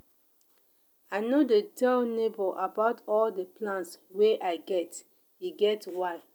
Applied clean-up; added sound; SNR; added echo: none; none; none; none.